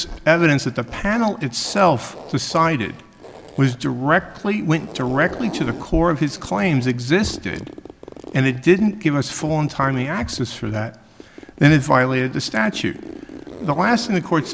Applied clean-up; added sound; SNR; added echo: none; Zipper (clothing); 18 dB; none.